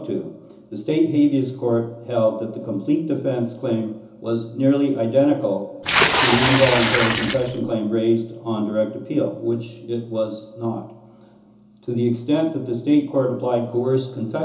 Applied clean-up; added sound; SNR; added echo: none; Water / Splash, splatter; -2 dB; reverberation time 0.7 s.